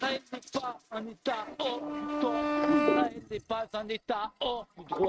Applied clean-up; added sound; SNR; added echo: neural mask model RNNoise.